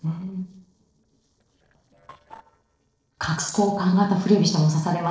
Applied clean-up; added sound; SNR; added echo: neural separator model SepFormer DNS4.